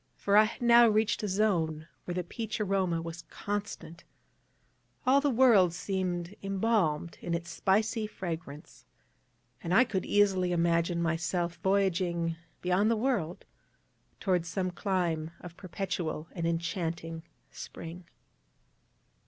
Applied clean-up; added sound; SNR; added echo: none; none; none; none.